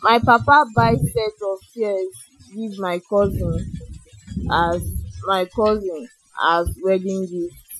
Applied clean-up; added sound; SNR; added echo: classical method Wiener filter.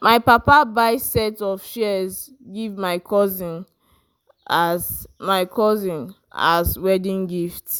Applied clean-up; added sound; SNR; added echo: none; none; none; none.